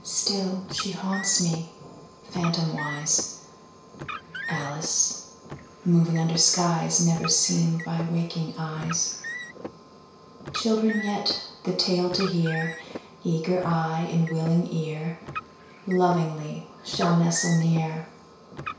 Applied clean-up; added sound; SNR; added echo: none; Car; 14 dB; reverberation time 0.6 s.